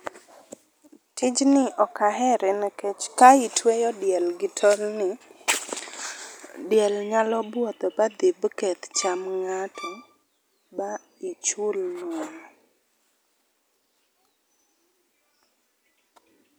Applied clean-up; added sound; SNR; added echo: none; Bowed string instrument; 15 dB; none.